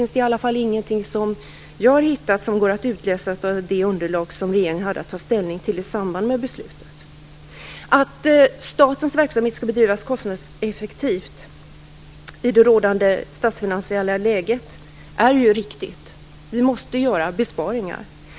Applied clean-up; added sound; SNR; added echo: none; none; none; none.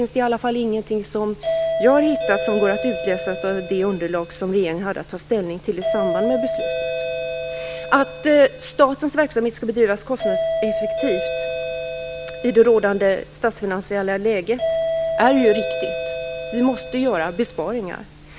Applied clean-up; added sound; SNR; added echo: none; Doorbell; 5 dB; none.